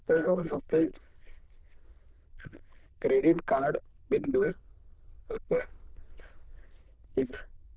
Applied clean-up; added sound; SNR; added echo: neural diffusion model UNIVERSE++.